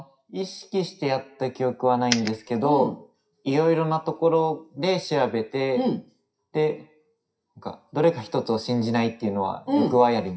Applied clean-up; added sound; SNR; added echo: classical method WPE with log-MMSE.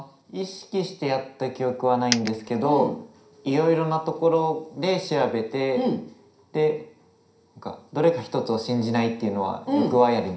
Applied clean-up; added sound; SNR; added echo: none; Coin (dropping); 6 dB; reverberation time 0.5 s.